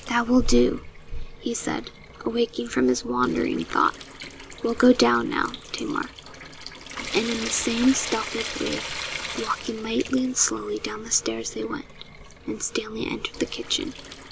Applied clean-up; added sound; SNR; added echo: none; Trickle, dribble / Sink (filling or washing) / Water tap, faucet; 13 dB; none.